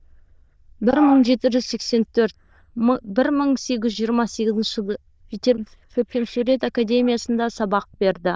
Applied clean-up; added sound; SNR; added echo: neural diffusion model UNIVERSE++.